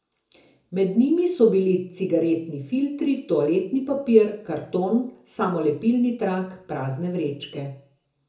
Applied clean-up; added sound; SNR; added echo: none; none; none; reverberation time 0.6 s.